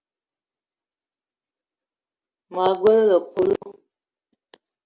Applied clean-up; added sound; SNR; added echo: none; none; none; none.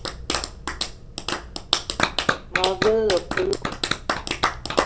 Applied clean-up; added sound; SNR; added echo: none; Clapping; -2 dB; none.